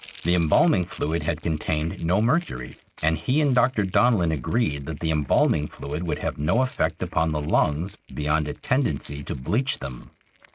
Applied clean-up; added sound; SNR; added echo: neural mask model RNNoise.